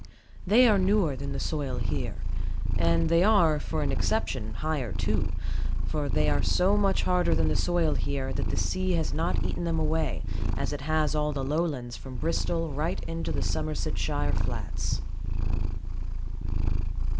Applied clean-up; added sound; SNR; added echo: none; Purr; -4 dB; none.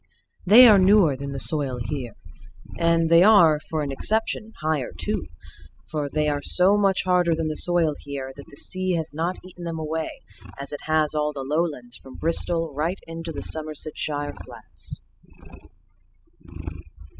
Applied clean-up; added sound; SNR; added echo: classical method spectral subtraction.